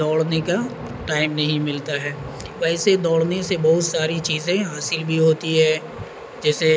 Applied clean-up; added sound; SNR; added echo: none; none; none; none.